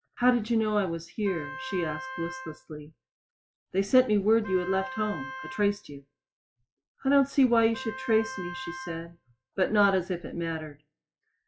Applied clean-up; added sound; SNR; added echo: classical method log-MMSE.